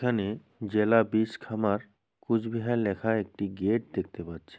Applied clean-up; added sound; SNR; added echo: none; none; none; none.